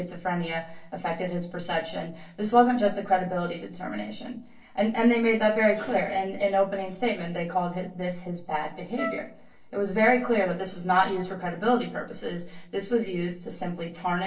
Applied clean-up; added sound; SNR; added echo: neural separator model SepFormer DNS4.